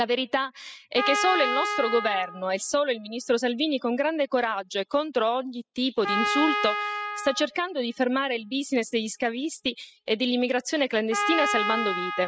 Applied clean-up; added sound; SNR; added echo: classical method spectral subtraction.